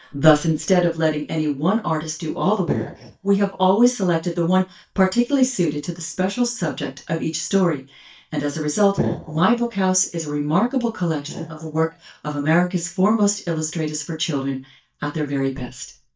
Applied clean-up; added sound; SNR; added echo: neural mask model DeepFilterNet 3.